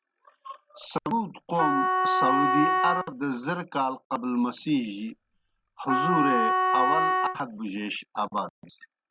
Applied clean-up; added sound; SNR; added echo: none; Wind instrument, woodwind instrument; -4 dB; none.